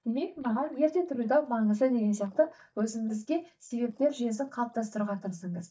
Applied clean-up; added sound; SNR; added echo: neural mask model DeepFilterNet 3.